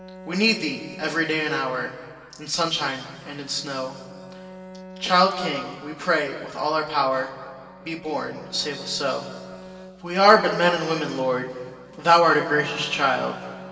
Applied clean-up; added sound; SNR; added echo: none; Bowed string instrument; 19 dB; reverberation time 2.3 s.